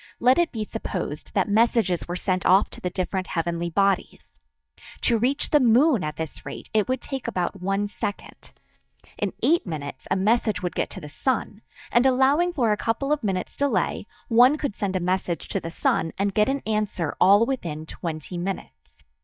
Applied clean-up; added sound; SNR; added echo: neural mask model DeepFilterNet 3.